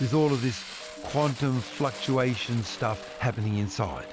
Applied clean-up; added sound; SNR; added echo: none; Telephone + Fire; 14 dB; none.